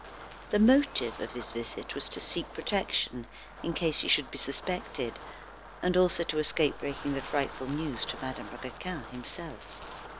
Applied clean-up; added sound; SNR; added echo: none; Wind; 14 dB; none.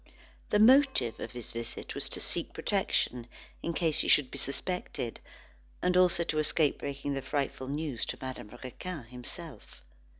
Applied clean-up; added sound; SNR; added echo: none; none; none; none.